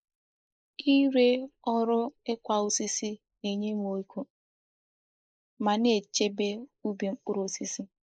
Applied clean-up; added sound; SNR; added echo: neural mask model Resemble Enhance denoiser.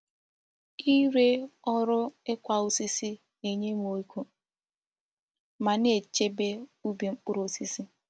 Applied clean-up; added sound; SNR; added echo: none; none; none; none.